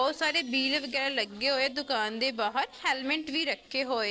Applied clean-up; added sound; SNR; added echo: neural separator model SepFormer DNS4.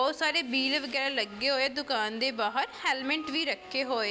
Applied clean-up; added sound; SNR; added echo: none; none; none; none.